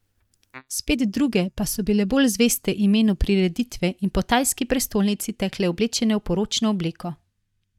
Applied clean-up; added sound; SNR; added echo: neural mask model DeepFilterNet 3.